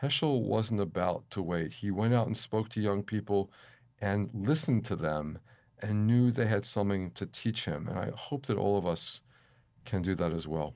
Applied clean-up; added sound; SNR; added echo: none; none; none; none.